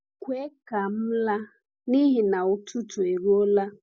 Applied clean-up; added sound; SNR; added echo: none; none; none; none.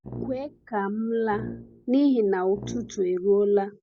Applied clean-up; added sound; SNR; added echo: none; Brass instrument; 15 dB; none.